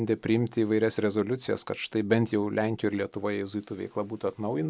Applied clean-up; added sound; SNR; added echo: none; none; none; none.